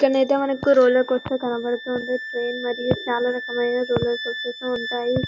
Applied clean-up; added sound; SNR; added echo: none; Wind instrument, woodwind instrument; 12 dB; none.